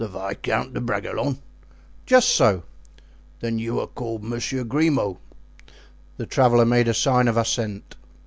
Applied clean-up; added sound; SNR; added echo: none; none; none; none.